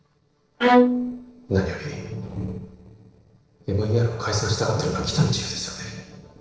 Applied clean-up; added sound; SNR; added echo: neural separator model SepFormer DNS4.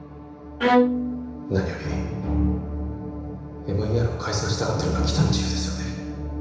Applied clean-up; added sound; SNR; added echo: none; Bowed string instrument; -1 dB; reverberation time 1.0 s.